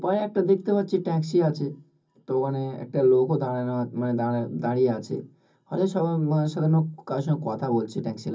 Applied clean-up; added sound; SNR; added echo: none; none; none; reverberation time 0.4 s.